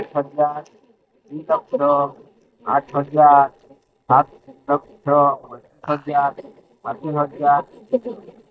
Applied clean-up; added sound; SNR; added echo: neural mask model DeepFilterNet 3.